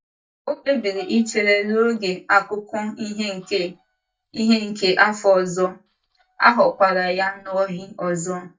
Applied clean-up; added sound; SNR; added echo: neural mask model DeepFilterNet 3.